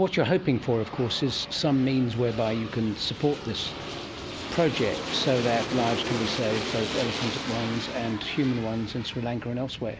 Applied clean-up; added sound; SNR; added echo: none; Aircraft; 8 dB; none.